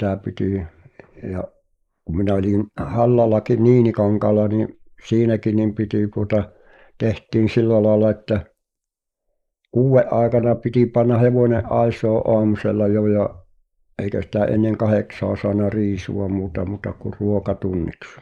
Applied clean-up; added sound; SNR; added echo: neural mask model Resemble Enhance denoiser.